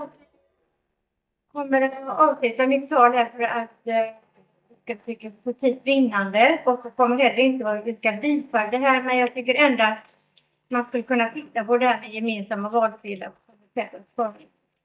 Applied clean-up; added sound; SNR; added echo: neural mask model DeepFilterNet 3.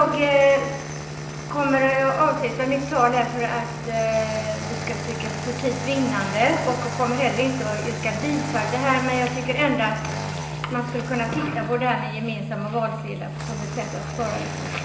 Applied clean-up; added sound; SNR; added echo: none; Engine starting; 10 dB; reverberation time 0.9 s.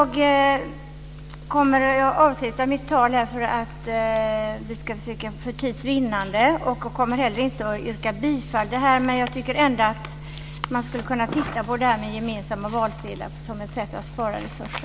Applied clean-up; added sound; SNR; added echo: none; none; none; none.